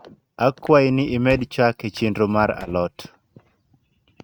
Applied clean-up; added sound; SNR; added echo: neural mask model RNNoise.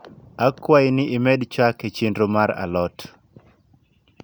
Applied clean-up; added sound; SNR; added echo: none; none; none; none.